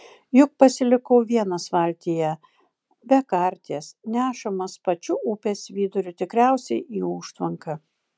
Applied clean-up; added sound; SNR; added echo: none; none; none; none.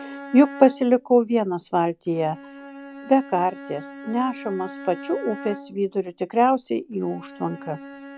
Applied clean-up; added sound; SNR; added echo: none; Bowed string instrument; 16 dB; none.